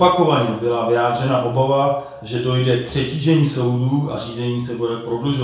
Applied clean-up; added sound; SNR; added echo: none; none; none; reverberation time 0.6 s.